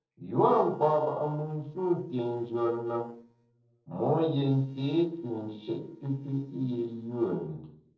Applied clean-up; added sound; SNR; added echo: neural separator model SepFormer DNS4.